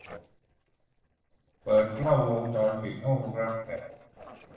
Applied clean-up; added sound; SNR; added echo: neural separator model SepFormer DNS4.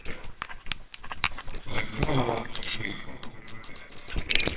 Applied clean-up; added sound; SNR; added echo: neural separator model SepFormer WHAMR!.